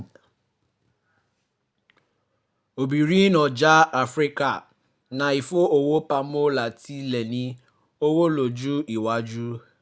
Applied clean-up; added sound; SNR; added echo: none; none; none; none.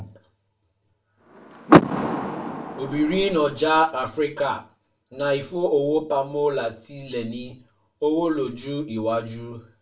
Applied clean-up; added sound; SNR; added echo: none; Door / Car; -3 dB; reverberation time 0.3 s.